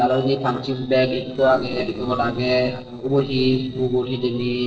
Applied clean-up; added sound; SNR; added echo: neural separator model SepFormer DNS4.